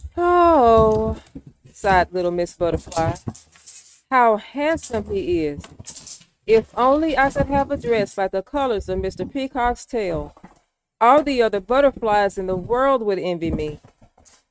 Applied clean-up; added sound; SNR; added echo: neural mask model RNNoise.